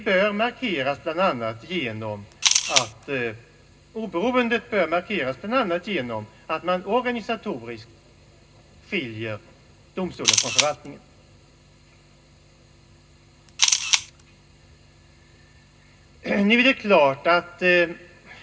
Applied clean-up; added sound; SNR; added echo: none; Camera; -2 dB; reverberation time 0.2 s.